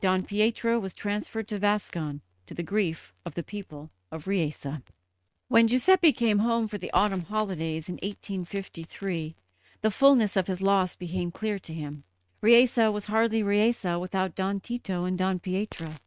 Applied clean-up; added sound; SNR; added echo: neural mask model RNNoise.